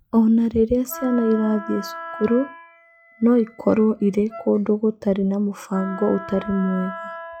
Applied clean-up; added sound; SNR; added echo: classical method log-MMSE.